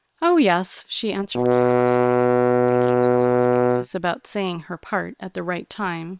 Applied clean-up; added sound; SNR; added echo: neural separator model SepFormer WHAM!.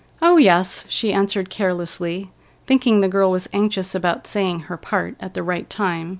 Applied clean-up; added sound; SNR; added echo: none; none; none; none.